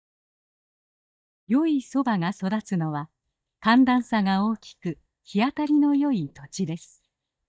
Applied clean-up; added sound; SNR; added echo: neural mask model DeepFilterNet 3.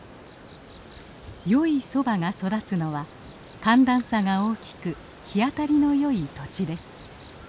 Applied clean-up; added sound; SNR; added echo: none; none; none; none.